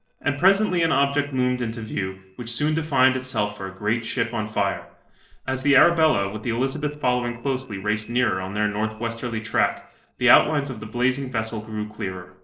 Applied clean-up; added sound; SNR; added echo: neural separator model SepFormer DNS4.